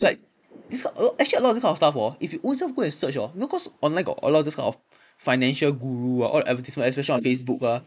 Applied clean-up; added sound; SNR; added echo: neural mask model Resemble Enhance denoiser.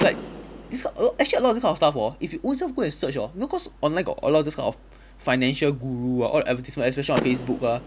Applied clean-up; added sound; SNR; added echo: none; Door / Car; 13 dB; none.